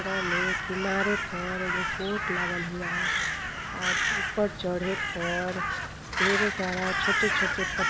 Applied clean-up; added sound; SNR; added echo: none; Crow; -3 dB; none.